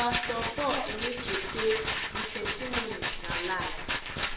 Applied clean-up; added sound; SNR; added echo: none; Rattle; -1 dB; reverberation time 0.6 s.